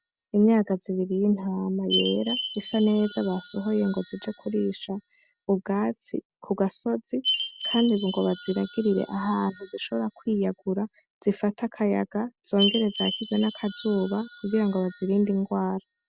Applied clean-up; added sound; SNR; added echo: none; Chime; 11 dB; none.